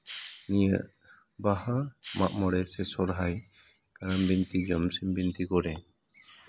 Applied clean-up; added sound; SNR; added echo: none; Hiss; 12 dB; none.